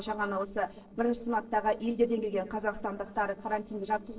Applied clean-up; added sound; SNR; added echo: neural separator model SepFormer DNS4.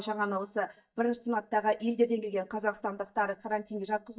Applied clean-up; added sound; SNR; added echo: neural mask model DeepFilterNet 3.